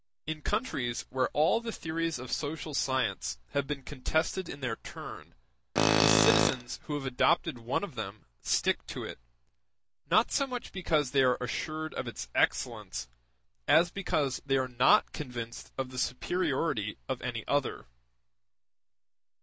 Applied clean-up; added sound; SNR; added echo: none; Tools; -5 dB; none.